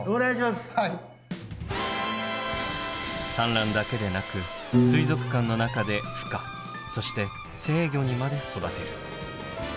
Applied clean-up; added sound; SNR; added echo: none; Piano; 5 dB; none.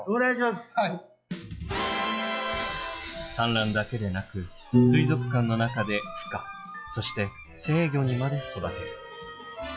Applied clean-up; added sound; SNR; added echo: classical method log-MMSE.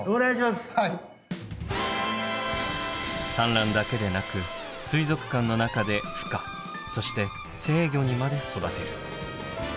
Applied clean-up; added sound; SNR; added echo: none; none; none; none.